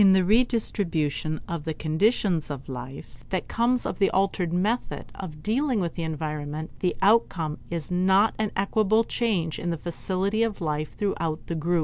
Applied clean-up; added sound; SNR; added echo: none; none; none; none.